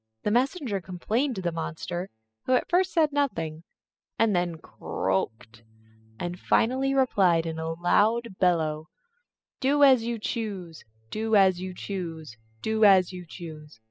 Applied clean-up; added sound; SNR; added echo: classical method spectral subtraction.